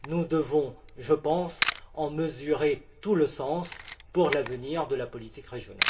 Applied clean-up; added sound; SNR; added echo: none; Camera; 4 dB; reverberation time 0.2 s.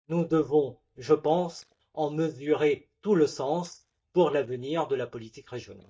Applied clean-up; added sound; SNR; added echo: neural mask model DeepFilterNet 3.